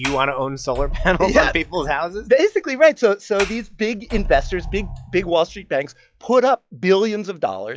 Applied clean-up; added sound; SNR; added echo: classical method log-MMSE.